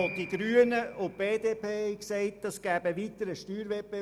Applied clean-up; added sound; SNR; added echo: none; Piano; 17 dB; none.